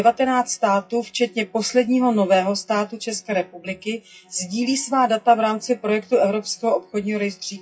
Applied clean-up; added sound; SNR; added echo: classical method WPE with log-MMSE.